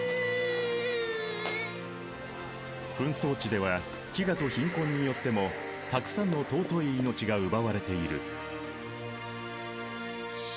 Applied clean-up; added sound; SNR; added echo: none; Run; 15 dB; none.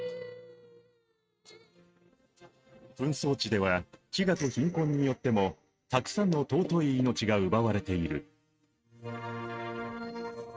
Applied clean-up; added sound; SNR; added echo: neural mask model RNNoise.